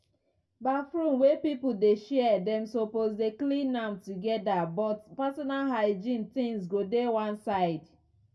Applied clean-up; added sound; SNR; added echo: none; none; none; reverberation time 0.2 s.